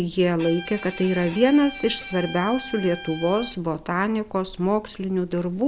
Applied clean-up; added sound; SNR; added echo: none; Bowed string instrument; 14 dB; none.